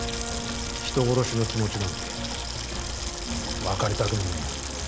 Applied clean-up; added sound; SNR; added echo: none; Sink (filling or washing) / Water tap, faucet; 6 dB; none.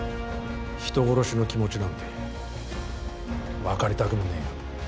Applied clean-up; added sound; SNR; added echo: none; none; none; none.